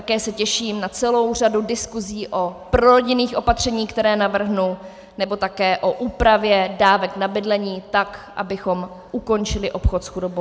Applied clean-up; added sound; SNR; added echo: none; none; none; none.